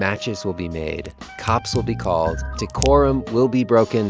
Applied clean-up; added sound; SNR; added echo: none; Crack; 19 dB; none.